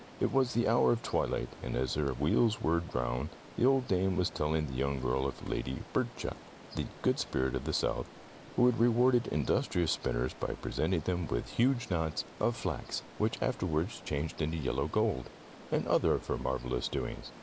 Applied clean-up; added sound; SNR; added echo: none; Stream; 19 dB; none.